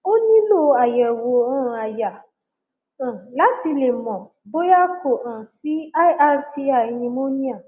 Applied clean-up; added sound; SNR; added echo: none; none; none; none.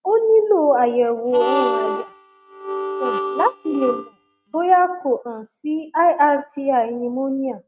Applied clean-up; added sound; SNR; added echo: neural mask model RNNoise.